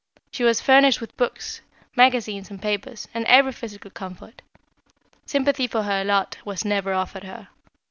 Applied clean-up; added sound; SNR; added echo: none; none; none; none.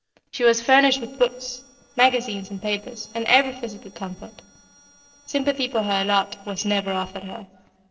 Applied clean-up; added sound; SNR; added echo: neural separator model SepFormer DNS4.